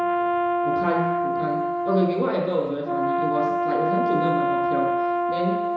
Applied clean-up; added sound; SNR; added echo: none; Brass instrument; -3 dB; reverberation time 1.0 s.